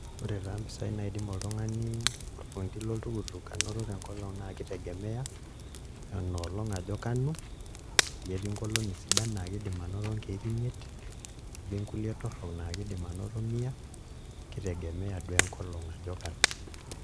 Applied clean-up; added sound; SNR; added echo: none; Crackle; 1 dB; none.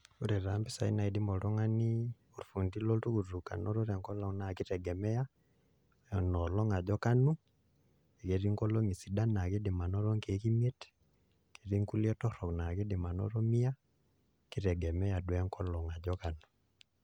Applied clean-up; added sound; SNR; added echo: none; none; none; none.